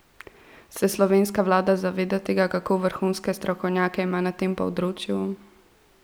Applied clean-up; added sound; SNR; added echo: none; none; none; none.